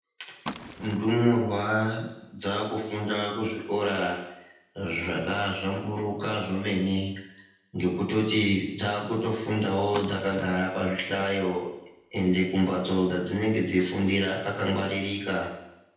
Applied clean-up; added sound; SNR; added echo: none; Liquid; 17 dB; reverberation time 0.9 s.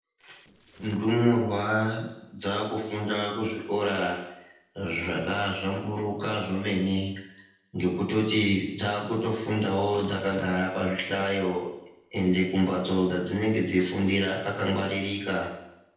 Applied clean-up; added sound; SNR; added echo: neural separator model SepFormer DNS4.